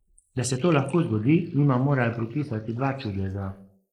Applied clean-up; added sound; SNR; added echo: neural mask model Resemble Enhance denoiser.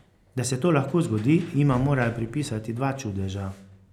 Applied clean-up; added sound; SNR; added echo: none; none; none; none.